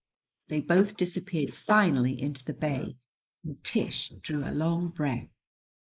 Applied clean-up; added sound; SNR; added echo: neural mask model Resemble Enhance denoiser.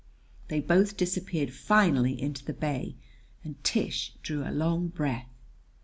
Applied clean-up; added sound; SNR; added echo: none; none; none; none.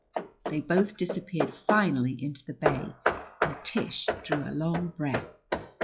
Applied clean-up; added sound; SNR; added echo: classical method log-MMSE.